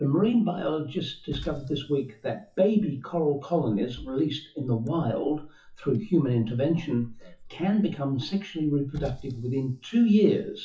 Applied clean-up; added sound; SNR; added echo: classical method WPE with log-MMSE.